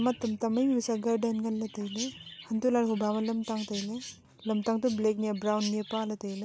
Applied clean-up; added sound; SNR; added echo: none; Chirp, tweet; 17 dB; none.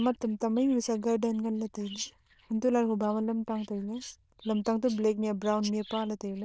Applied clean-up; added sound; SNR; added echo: neural diffusion model UNIVERSE++.